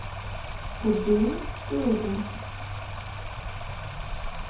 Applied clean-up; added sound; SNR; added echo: none; Stream; 3 dB; reverberation time 0.6 s.